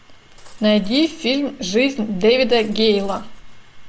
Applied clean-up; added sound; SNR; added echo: none; Cutlery, silverware + Chirp, tweet; 14 dB; none.